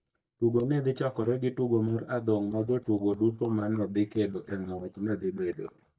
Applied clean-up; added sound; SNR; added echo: neural mask model DeepFilterNet 3.